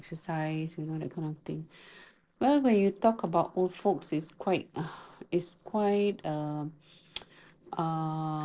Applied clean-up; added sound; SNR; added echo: neural separator model SepFormer DNS4.